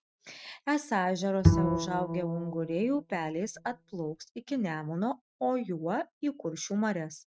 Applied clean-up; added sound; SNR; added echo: neural mask model RNNoise.